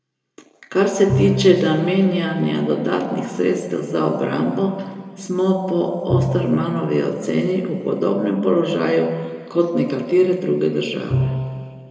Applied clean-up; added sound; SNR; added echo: none; Bowed string instrument; 10 dB; reverberation time 1.9 s.